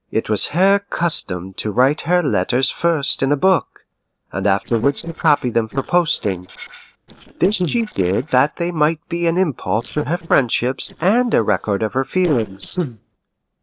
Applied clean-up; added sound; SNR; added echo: neural separator model SepFormer DNS4.